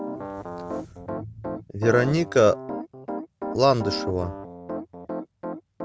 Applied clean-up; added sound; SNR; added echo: none; Piano; 8 dB; none.